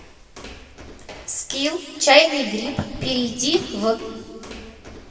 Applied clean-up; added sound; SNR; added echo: none; Walk, footsteps; 18 dB; reverberation time 1.9 s.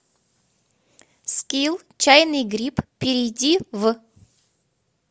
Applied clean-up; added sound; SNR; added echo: none; none; none; none.